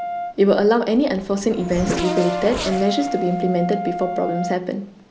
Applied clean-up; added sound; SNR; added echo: none; Race car, auto racing / Accelerating, revving, vroom + Brass instrument; 7 dB; none.